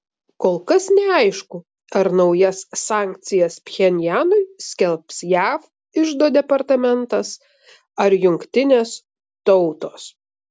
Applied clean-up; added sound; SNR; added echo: none; none; none; none.